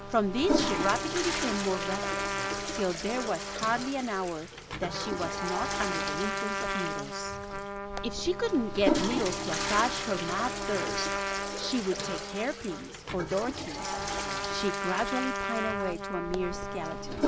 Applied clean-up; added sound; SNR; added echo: none; Toilet flush / Water + Trumpet; 0 dB; none.